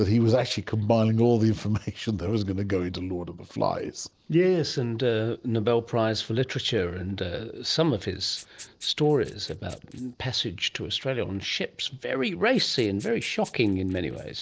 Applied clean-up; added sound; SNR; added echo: neural separator model SepFormer DNS4.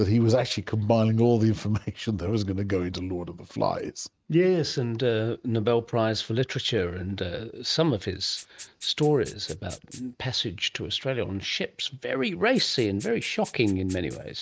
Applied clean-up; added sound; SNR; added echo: neural mask model RNNoise.